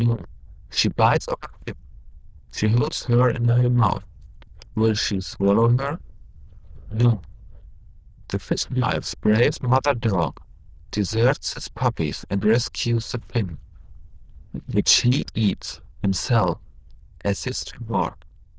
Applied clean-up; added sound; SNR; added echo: neural diffusion model UNIVERSE++.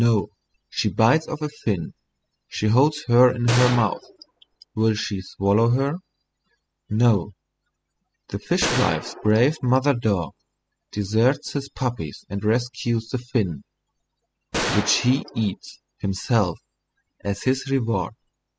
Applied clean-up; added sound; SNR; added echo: classical method spectral subtraction.